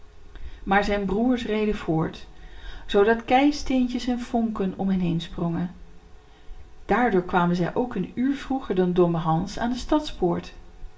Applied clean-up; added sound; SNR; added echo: none; none; none; reverberation time 0.4 s.